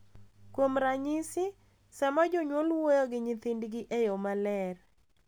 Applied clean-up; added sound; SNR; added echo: none; none; none; none.